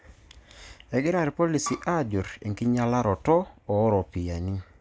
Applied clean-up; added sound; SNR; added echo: none; Bowed string instrument; 11 dB; none.